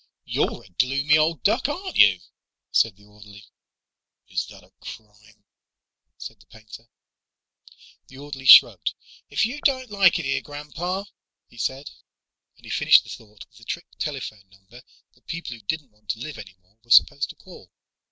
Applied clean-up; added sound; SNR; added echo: none; none; none; none.